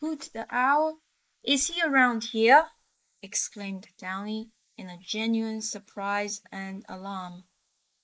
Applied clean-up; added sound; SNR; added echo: neural mask model Resemble Enhance denoiser.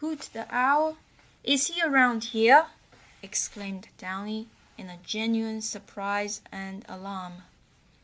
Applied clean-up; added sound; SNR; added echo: none; none; none; none.